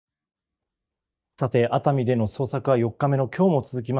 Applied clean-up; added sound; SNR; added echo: neural mask model DeepFilterNet 3.